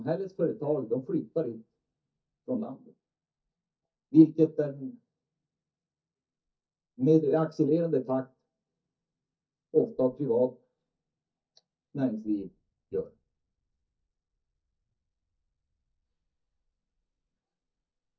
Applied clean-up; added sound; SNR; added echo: neural mask model DeepFilterNet 3.